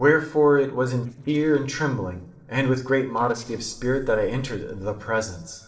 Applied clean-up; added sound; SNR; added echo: neural separator model SepFormer DNS4.